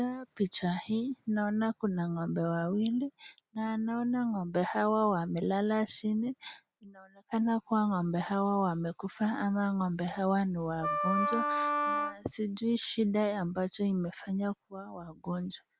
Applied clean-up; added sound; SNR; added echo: none; Wind instrument, woodwind instrument; 0 dB; none.